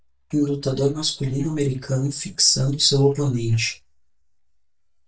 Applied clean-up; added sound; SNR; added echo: neural mask model DeepFilterNet 3.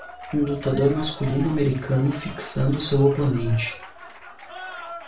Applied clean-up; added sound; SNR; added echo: none; Applause / Cheering; 16 dB; reverberation time 0.3 s.